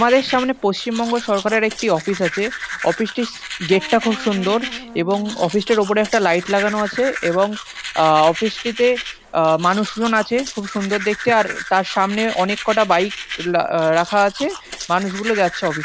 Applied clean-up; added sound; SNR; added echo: none; Wind instrument, woodwind instrument + Domestic sounds, home sounds; 12 dB; none.